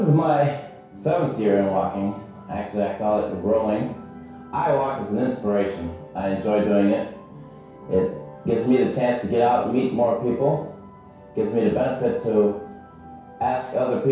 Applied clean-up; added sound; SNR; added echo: none; none; none; reverberation time 0.6 s.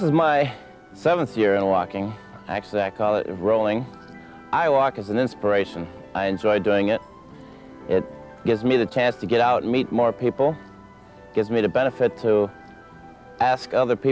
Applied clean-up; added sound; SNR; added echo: none; none; none; none.